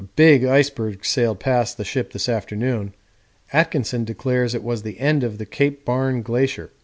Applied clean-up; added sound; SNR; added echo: none; none; none; none.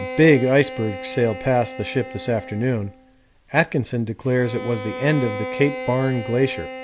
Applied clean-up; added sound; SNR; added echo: none; Bowed string instrument; 11 dB; none.